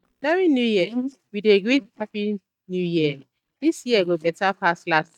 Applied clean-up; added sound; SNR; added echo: neural mask model DeepFilterNet 3.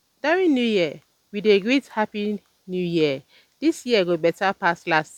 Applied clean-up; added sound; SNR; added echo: none; none; none; none.